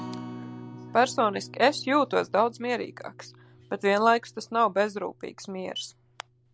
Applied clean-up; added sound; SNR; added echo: none; Acoustic guitar; 18 dB; none.